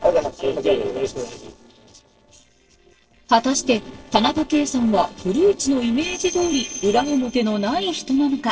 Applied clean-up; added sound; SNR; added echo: neural separator model SepFormer DNS4.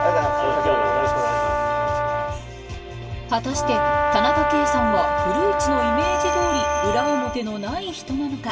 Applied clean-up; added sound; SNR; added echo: none; Brass instrument; -3 dB; reverberation time 1.8 s.